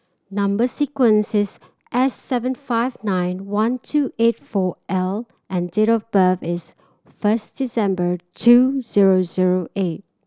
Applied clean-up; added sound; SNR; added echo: none; none; none; none.